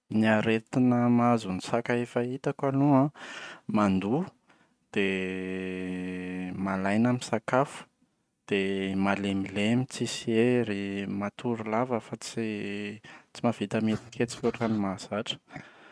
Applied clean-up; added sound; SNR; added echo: neural mask model RNNoise.